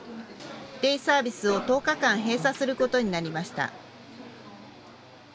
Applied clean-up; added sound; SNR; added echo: none; Tap; 14 dB; none.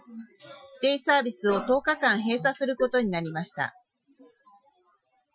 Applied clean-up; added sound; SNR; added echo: classical method Wiener filter.